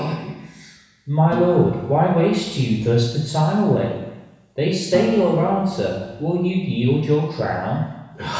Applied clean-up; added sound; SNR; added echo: none; Acoustic guitar; 15 dB; reverberation time 1.1 s.